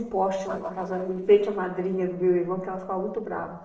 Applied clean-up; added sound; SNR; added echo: neural separator model SepFormer DNS4.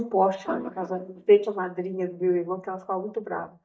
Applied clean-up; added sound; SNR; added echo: neural mask model DeepFilterNet 3.